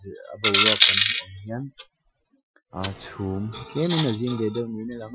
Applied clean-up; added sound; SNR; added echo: classical method Wiener filter.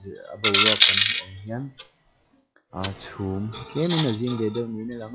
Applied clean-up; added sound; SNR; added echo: classical method log-MMSE.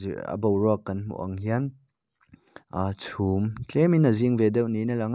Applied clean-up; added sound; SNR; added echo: none; none; none; none.